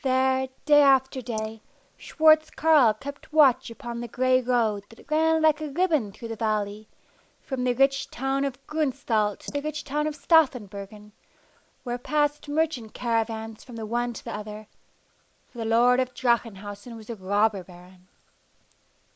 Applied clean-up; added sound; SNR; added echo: neural mask model Resemble Enhance denoiser.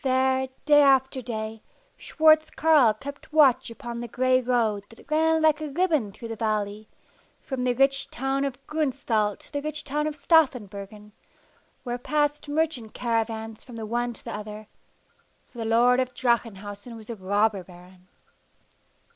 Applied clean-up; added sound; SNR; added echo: none; none; none; none.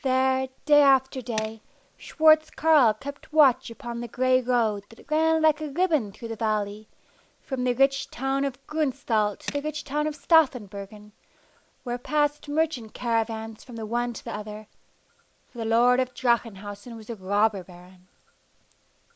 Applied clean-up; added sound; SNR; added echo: none; Tools; 17 dB; none.